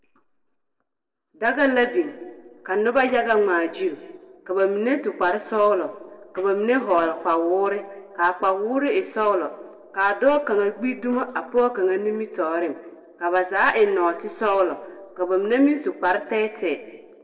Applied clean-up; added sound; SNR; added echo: neural separator model SepFormer DNS4.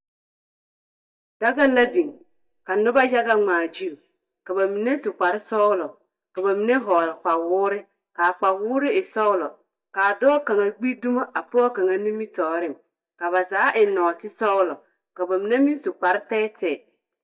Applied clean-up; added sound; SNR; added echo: neural mask model DeepFilterNet 3.